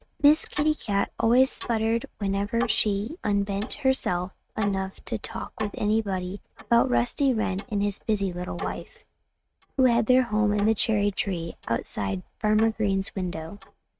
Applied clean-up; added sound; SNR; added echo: neural mask model RNNoise.